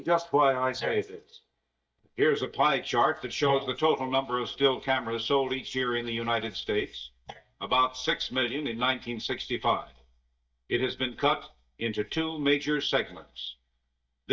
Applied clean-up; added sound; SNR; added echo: neural mask model DeepFilterNet 3.